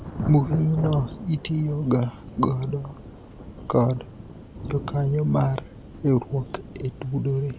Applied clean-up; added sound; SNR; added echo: none; Thunder / Rain; 12 dB; none.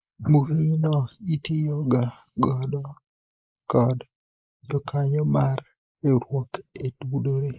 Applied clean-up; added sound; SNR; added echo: neural mask model Resemble Enhance denoiser.